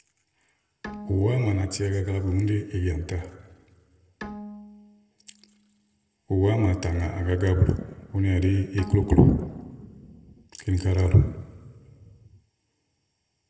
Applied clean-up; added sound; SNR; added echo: none; Bowed string instrument; 19 dB; reverberation time 1.4 s.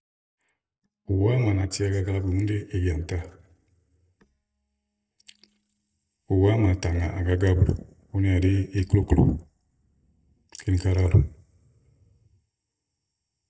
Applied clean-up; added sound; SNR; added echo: neural mask model DeepFilterNet 3.